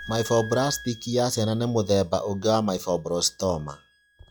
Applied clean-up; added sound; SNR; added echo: classical method log-MMSE.